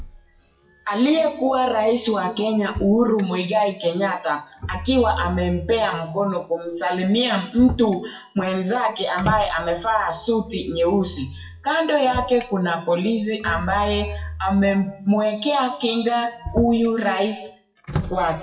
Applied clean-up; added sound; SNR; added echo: classical method WPE with log-MMSE.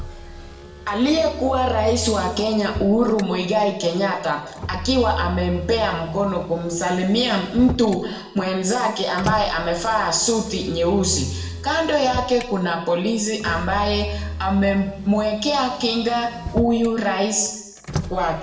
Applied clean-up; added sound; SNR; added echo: none; Motor vehicle (road); 11 dB; reverberation time 0.8 s.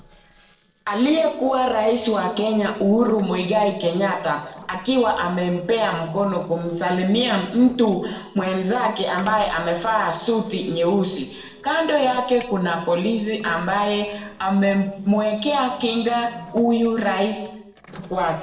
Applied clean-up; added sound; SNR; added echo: neural separator model SepFormer DNS4.